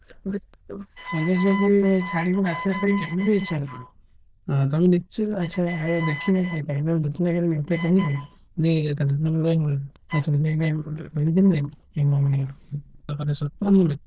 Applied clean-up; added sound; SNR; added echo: neural diffusion model UNIVERSE++.